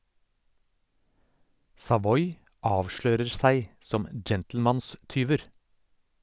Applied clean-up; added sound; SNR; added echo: none; none; none; none.